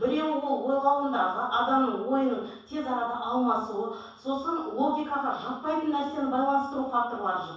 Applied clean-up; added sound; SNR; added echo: none; none; none; reverberation time 0.7 s.